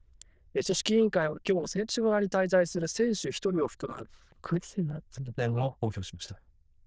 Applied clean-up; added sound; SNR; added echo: neural diffusion model UNIVERSE++.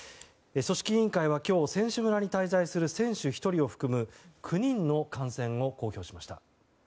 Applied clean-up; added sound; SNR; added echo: none; none; none; none.